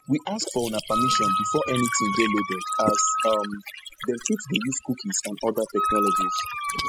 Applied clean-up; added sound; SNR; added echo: classical method spectral subtraction.